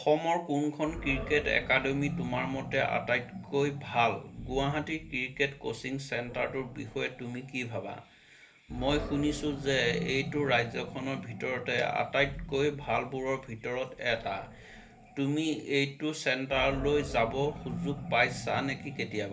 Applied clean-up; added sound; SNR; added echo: none; Animal; 11 dB; reverberation time 0.3 s.